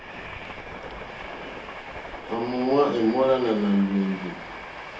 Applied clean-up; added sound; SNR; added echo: none; Train; 11 dB; reverberation time 0.6 s.